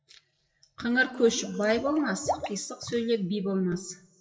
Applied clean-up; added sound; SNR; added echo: classical method WPE with log-MMSE.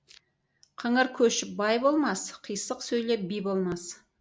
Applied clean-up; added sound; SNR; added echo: none; none; none; none.